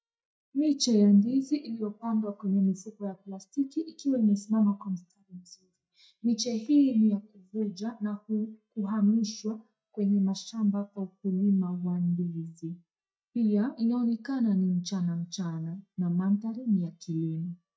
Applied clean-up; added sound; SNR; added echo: neural mask model DeepFilterNet 3.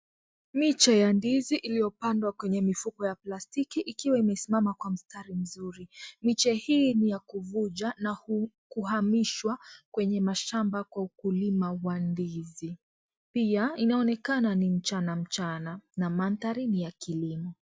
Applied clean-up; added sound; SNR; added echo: none; none; none; none.